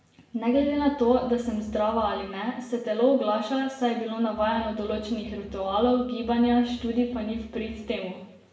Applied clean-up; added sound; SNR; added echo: none; Bowed string instrument; 19 dB; reverberation time 0.8 s.